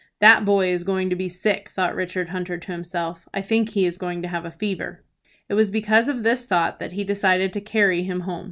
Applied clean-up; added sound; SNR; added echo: none; none; none; none.